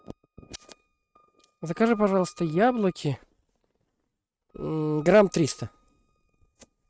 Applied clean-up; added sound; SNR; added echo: neural mask model RNNoise.